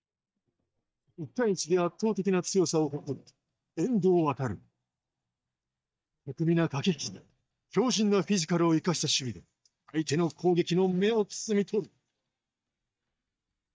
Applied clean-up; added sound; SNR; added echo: neural mask model DeepFilterNet 3.